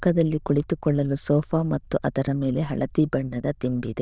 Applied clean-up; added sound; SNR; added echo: neural diffusion model UNIVERSE++.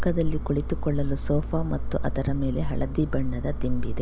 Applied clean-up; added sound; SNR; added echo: none; Engine; -1 dB; none.